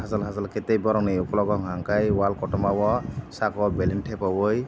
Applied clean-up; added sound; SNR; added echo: none; none; none; none.